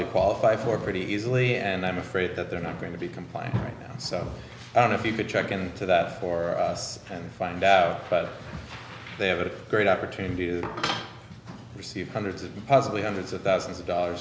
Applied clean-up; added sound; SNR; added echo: none; none; none; none.